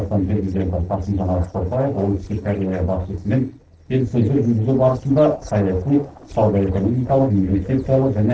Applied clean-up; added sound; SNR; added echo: neural separator model SepFormer DNS4.